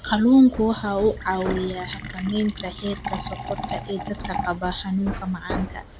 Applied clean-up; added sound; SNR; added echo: none; Hammer + Fill (with liquid); 9 dB; none.